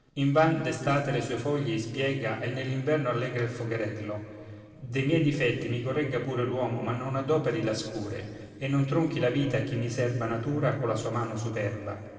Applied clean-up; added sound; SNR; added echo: neural separator model SepFormer DNS4.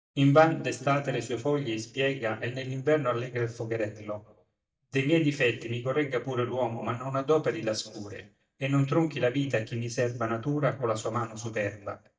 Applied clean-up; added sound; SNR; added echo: neural mask model DeepFilterNet 3.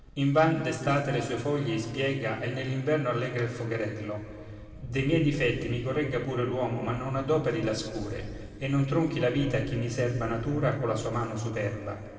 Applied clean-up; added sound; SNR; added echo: none; Wind; 18 dB; reverberation time 2.5 s.